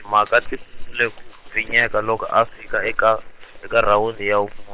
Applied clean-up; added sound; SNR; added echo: neural separator model SepFormer WHAM!.